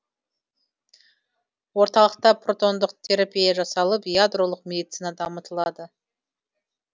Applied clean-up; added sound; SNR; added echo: none; none; none; none.